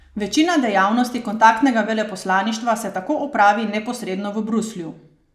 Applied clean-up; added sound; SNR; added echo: none; none; none; none.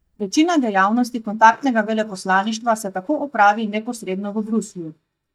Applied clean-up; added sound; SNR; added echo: neural mask model DeepFilterNet 3.